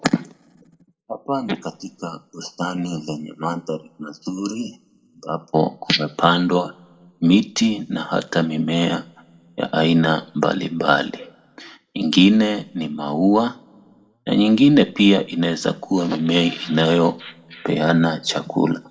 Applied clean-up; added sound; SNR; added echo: none; none; none; reverberation time 0.5 s.